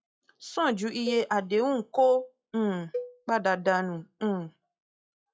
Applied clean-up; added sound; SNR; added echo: classical method log-MMSE.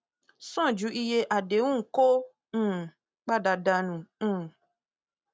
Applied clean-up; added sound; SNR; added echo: none; none; none; none.